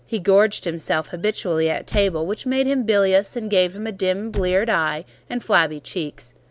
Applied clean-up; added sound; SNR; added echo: none; Squeak / Slam; 15 dB; none.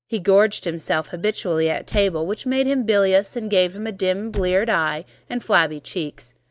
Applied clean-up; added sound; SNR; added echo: neural mask model DeepFilterNet 3.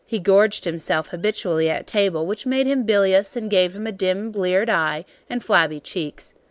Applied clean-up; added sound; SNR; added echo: neural mask model Resemble Enhance denoiser.